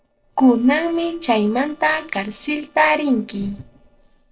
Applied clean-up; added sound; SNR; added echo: neural separator model SepFormer DNS4.